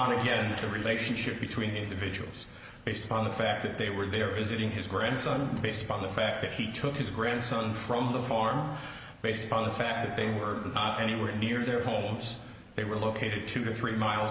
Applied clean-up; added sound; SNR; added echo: none; none; none; none.